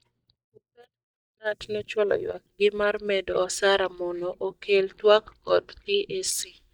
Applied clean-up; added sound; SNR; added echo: neural mask model DeepFilterNet 3.